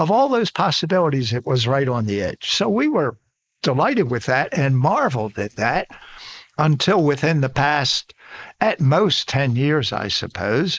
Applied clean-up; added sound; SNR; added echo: neural mask model Resemble Enhance denoiser.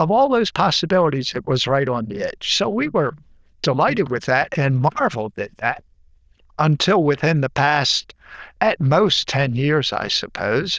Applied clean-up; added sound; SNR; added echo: neural diffusion model UNIVERSE++.